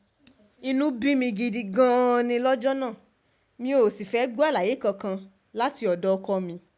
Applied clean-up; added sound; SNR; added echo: none; none; none; none.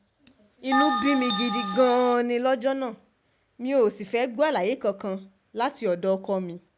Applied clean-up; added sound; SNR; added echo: none; Bell; 2 dB; none.